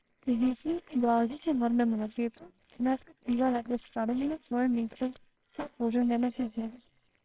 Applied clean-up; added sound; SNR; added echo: neural separator model SepFormer WHAMR!.